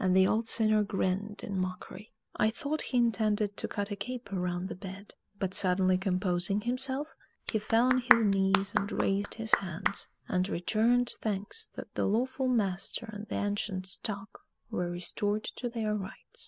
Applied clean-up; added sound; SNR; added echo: none; Clapping; 3 dB; none.